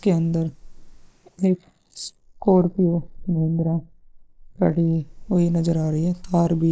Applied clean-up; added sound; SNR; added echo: neural mask model Resemble Enhance denoiser.